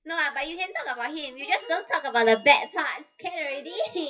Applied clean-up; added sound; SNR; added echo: classical method WPE with log-MMSE.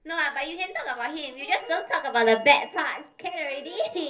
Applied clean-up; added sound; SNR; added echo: neural separator model SepFormer DNS4.